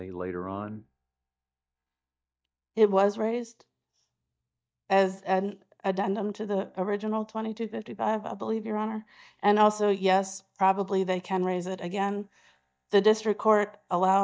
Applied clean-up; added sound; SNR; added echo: neural mask model DeepFilterNet 3.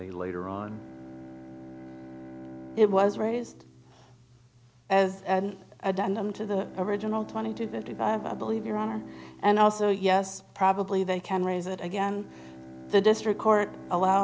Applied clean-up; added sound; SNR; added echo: none; Bowed string instrument; 17 dB; none.